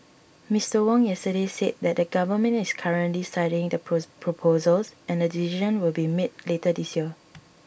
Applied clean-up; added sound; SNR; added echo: none; none; none; none.